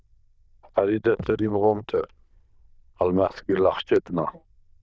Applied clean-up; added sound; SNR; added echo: neural diffusion model UNIVERSE++.